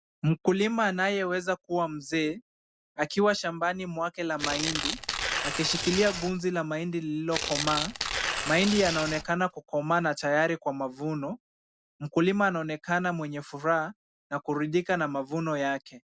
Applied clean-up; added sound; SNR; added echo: none; Tearing; 4 dB; none.